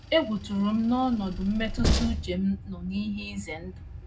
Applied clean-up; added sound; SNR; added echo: none; Train; 4 dB; reverberation time 0.3 s.